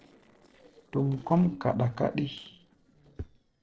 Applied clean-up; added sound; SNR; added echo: neural separator model SepFormer DNS4.